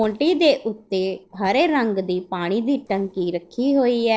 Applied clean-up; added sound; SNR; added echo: neural separator model SepFormer DNS4.